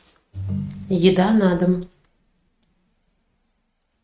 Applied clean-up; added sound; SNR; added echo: neural mask model RNNoise.